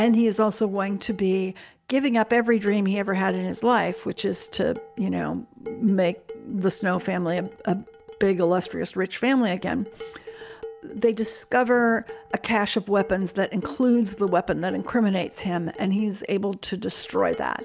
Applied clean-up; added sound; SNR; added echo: none; Dishes, pots, and pans; 19 dB; none.